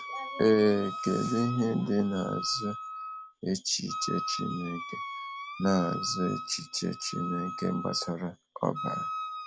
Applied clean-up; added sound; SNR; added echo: none; Wind instrument, woodwind instrument; 8 dB; none.